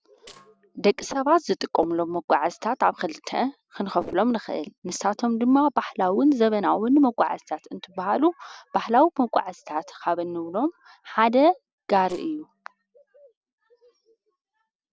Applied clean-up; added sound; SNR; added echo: neural separator model SepFormer DNS4.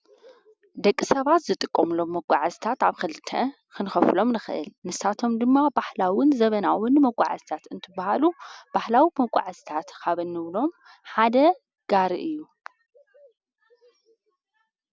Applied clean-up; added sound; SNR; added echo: none; none; none; none.